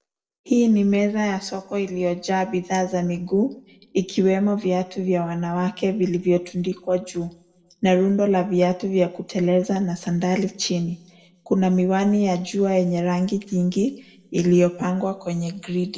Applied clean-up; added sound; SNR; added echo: none; none; none; reverberation time 0.5 s.